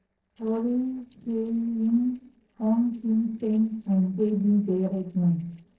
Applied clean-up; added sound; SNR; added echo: neural separator model SepFormer DNS4.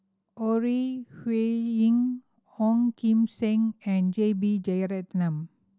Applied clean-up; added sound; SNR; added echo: none; none; none; none.